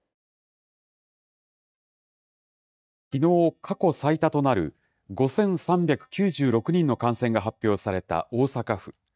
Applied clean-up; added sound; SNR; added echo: neural mask model DeepFilterNet 3.